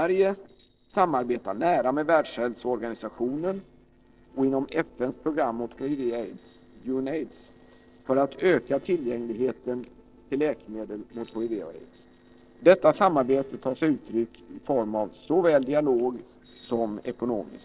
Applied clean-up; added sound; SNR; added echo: neural separator model SepFormer DNS4.